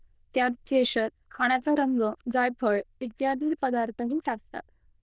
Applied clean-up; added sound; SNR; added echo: neural diffusion model UNIVERSE++.